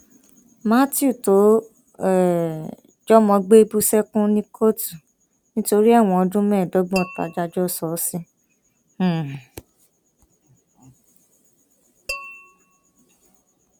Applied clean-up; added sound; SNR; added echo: none; Tap / Glass; 17 dB; none.